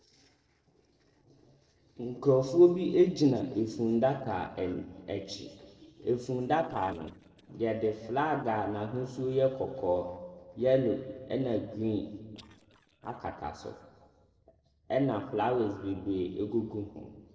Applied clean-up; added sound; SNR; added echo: neural separator model SepFormer DNS4.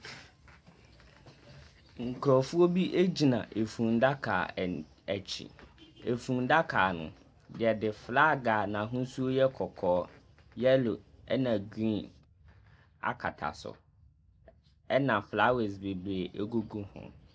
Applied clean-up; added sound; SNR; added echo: none; none; none; none.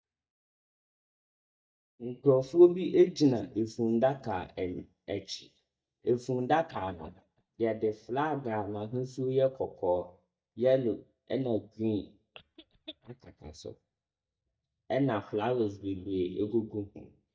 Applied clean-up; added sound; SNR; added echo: neural mask model DeepFilterNet 3.